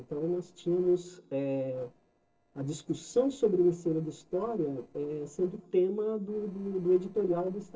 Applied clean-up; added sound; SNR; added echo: neural separator model SepFormer DNS4.